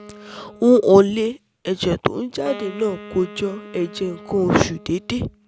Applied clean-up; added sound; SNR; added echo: none; Wind instrument, woodwind instrument; 20 dB; none.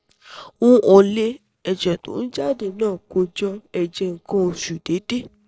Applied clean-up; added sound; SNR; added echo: neural separator model SepFormer DNS4.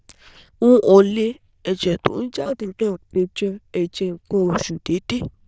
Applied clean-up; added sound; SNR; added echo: neural diffusion model UNIVERSE++.